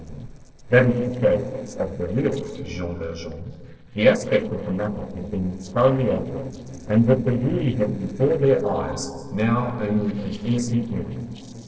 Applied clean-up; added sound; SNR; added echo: neural separator model SepFormer DNS4.